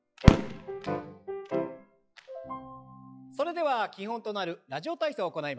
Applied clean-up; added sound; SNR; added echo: classical method log-MMSE.